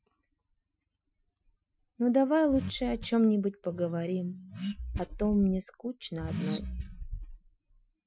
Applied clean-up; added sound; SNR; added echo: classical method Wiener filter.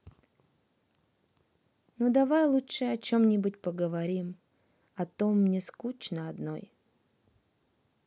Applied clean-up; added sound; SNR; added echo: none; none; none; none.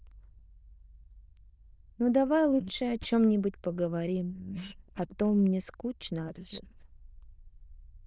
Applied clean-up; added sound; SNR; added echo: neural diffusion model UNIVERSE++.